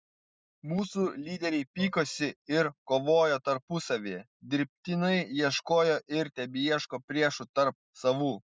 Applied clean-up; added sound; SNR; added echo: neural mask model DeepFilterNet 3.